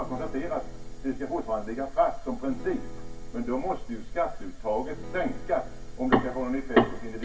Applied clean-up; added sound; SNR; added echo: none; Acoustic guitar / Strum; 18 dB; reverberation time 0.2 s.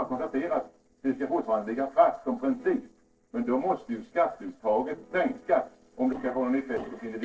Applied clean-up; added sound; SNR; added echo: neural separator model SepFormer DNS4.